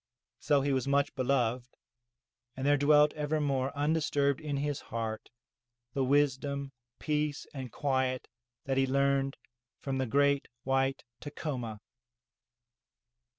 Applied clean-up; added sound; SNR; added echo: none; none; none; none.